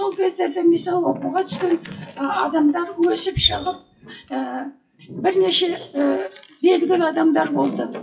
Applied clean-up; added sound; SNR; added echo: classical method WPE with log-MMSE.